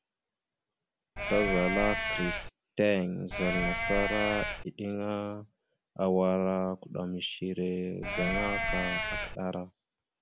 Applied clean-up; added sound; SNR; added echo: none; Livestock, farm animals, working animals; 0 dB; none.